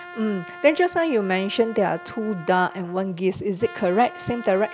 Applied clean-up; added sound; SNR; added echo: none; Trumpet; 18 dB; none.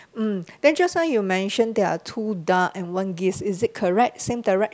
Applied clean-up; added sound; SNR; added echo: none; none; none; none.